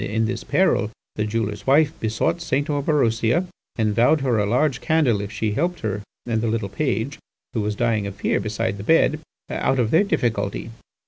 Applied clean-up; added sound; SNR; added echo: none; none; none; none.